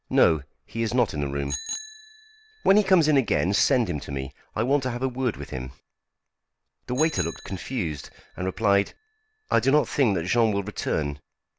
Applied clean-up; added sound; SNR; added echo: none; Bicycle bell; 18 dB; none.